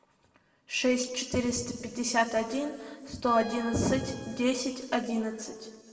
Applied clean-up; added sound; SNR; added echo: none; Bowed string instrument; 19 dB; reverberation time 1.7 s.